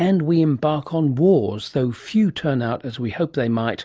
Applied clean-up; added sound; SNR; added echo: none; none; none; none.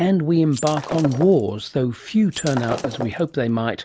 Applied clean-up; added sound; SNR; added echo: none; Shatter; 11 dB; none.